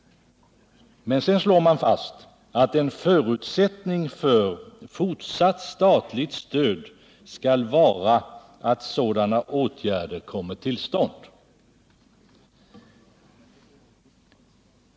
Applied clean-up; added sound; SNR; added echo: none; none; none; none.